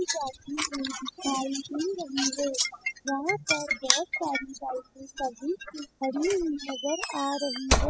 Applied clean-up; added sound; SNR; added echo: classical method spectral subtraction.